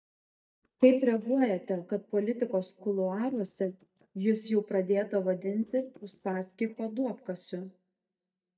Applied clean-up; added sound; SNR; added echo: neural mask model DeepFilterNet 3.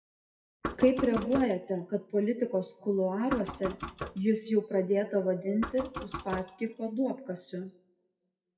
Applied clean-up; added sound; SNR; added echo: classical method WPE with log-MMSE.